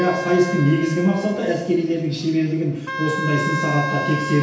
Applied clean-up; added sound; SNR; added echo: none; Wind instrument, woodwind instrument; 8 dB; reverberation time 0.9 s.